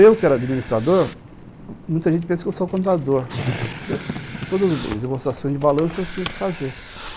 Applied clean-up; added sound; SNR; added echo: none; Skateboard + Writing; 12 dB; none.